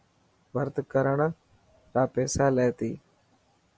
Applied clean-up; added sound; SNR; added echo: none; none; none; none.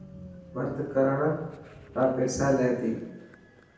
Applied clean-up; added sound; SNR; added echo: none; Train; 18 dB; reverberation time 0.9 s.